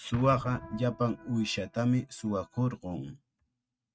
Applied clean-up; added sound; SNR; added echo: neural mask model RNNoise.